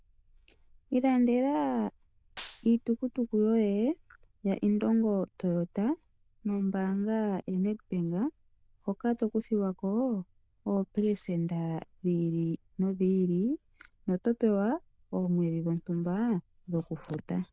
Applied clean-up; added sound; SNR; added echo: neural diffusion model UNIVERSE++.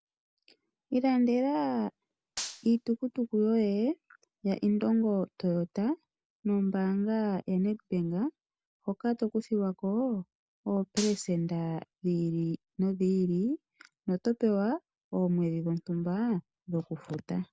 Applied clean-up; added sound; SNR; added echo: none; Gunshot, gunfire; 13 dB; none.